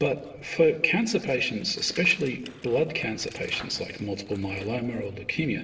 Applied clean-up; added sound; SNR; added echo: neural separator model SepFormer DNS4.